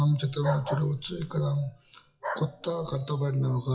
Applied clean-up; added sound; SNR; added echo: classical method WPE with log-MMSE.